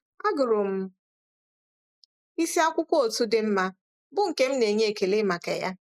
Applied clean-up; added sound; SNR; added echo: neural mask model Resemble Enhance denoiser.